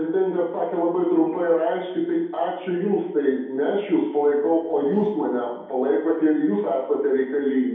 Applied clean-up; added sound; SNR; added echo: none; Whoosh, swoosh, swish; 17 dB; reverberation time 2.0 s.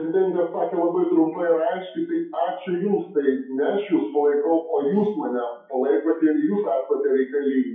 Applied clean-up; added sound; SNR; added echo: classical method WPE with log-MMSE.